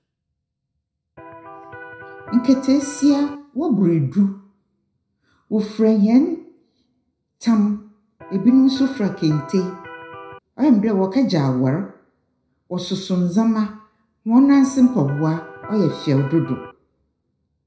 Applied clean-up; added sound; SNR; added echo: none; Electric guitar; 17 dB; reverberation time 0.5 s.